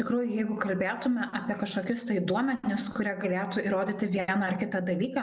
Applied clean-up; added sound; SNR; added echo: none; none; none; none.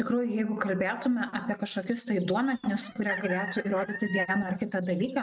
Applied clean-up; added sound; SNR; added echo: neural mask model RNNoise.